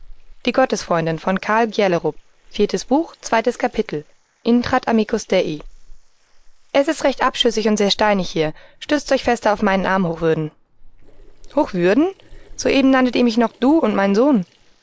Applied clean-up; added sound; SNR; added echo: neural mask model Resemble Enhance denoiser.